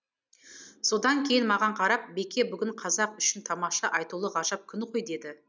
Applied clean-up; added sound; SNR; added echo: none; none; none; none.